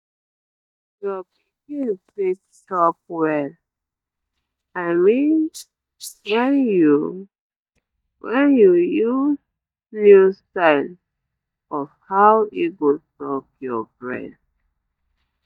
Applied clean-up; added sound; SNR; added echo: neural mask model DeepFilterNet 3.